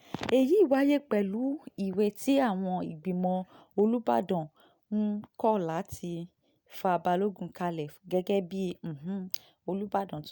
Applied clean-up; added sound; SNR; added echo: none; none; none; none.